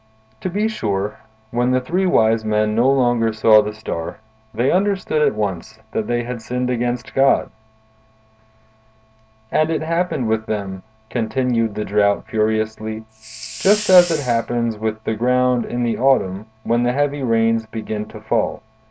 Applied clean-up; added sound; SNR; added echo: none; Hiss; 11 dB; none.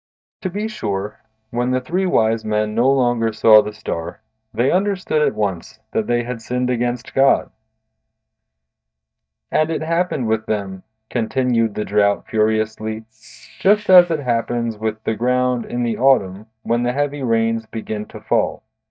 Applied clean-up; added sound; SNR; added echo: neural mask model DeepFilterNet 3.